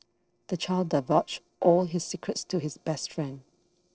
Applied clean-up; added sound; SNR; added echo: neural separator model SepFormer DNS4.